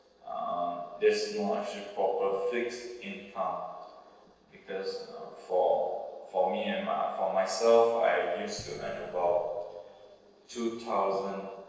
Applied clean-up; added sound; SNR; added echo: neural separator model SepFormer DNS4.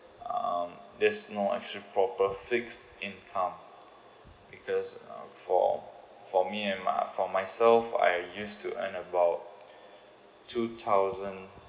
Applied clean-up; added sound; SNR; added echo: none; none; none; none.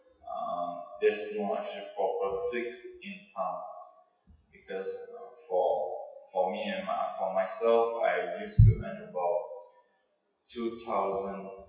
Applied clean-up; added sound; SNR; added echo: classical method WPE with log-MMSE.